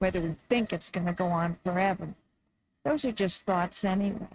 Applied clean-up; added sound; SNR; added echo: neural mask model RNNoise.